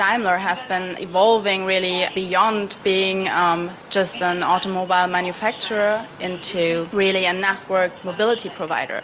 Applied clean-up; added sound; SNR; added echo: none; none; none; none.